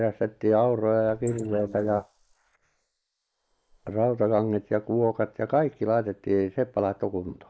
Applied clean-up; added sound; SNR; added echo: neural mask model Resemble Enhance denoiser.